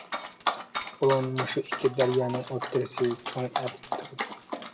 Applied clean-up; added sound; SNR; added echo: none; Dog; 6 dB; reverberation time 0.8 s.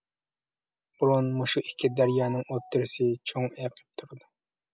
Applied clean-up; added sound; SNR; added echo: none; none; none; none.